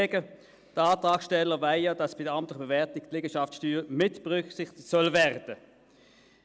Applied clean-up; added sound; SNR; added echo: none; none; none; none.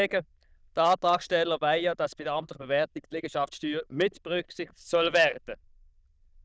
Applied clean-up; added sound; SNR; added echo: neural diffusion model UNIVERSE++.